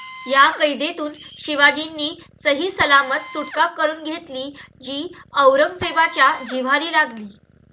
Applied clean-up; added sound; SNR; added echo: none; Drill; 18 dB; none.